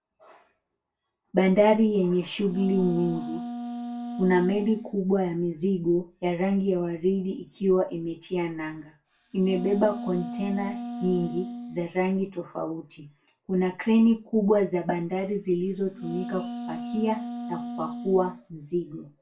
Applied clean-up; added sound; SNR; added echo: none; Wind instrument, woodwind instrument; 9 dB; reverberation time 0.2 s.